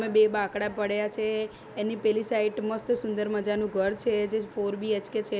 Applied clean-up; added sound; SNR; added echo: none; none; none; none.